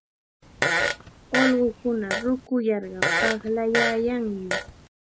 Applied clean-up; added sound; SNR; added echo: none; Fart; 1 dB; none.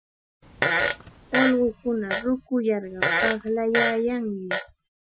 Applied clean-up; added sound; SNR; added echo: classical method Wiener filter.